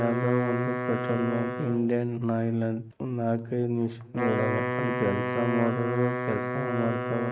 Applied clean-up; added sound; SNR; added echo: neural mask model RNNoise.